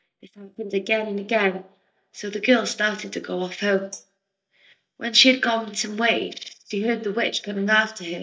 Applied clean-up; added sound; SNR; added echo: neural mask model DeepFilterNet 3.